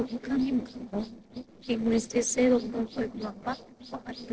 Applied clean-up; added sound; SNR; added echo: neural separator model SepFormer DNS4.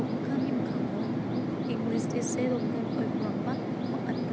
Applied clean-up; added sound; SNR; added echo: none; Fixed-wing aircraft, airplane; -4 dB; none.